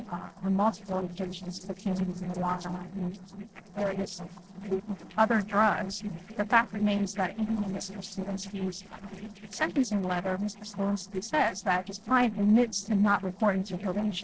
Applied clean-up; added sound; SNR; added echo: neural separator model SepFormer DNS4.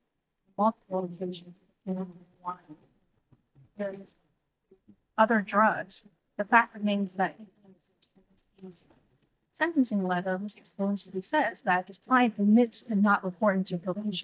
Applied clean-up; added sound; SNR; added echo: neural mask model DeepFilterNet 3.